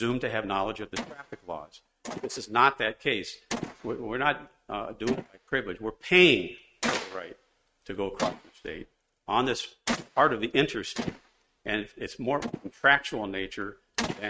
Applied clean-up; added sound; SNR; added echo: neural mask model RNNoise.